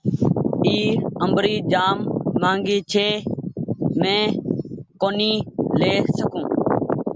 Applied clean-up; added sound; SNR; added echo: none; none; none; none.